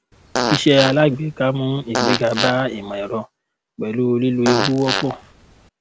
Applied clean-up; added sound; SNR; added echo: none; Fart; 5 dB; none.